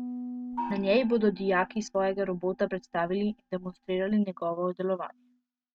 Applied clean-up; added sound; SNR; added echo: neural mask model RNNoise.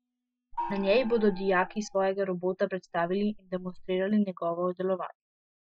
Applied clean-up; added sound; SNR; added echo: classical method Wiener filter.